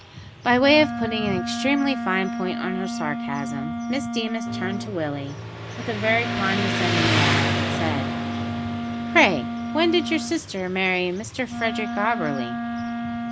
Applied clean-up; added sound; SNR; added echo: none; Motorcycle + Wind instrument, woodwind instrument; 2 dB; none.